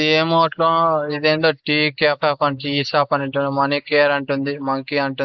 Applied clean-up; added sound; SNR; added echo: neural mask model Resemble Enhance denoiser.